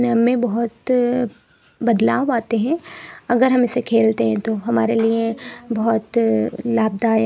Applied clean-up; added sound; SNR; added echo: none; none; none; none.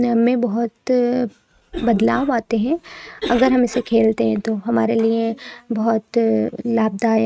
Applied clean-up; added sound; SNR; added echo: neural mask model RNNoise.